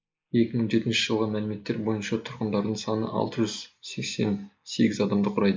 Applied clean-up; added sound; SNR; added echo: neural mask model Resemble Enhance denoiser.